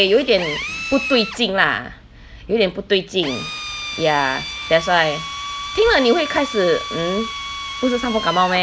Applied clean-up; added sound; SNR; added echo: none; Drill; 10 dB; none.